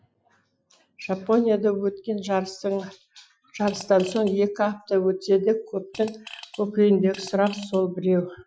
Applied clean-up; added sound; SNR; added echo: classical method Wiener filter.